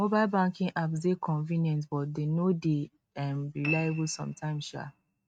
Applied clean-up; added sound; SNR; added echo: neural mask model RNNoise.